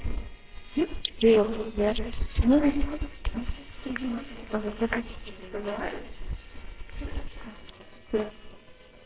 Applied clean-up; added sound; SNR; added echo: neural separator model SepFormer WHAMR!.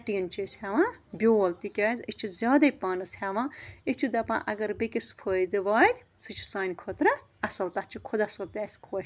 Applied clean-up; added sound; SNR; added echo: none; none; none; none.